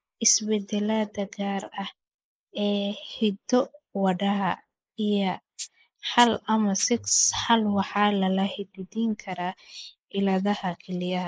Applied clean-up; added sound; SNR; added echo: neural mask model Resemble Enhance denoiser.